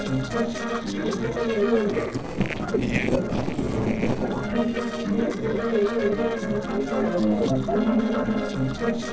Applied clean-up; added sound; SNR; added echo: neural separator model SepFormer DNS4.